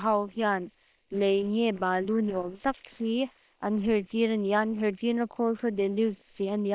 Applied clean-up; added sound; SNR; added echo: neural separator model SepFormer WHAM!.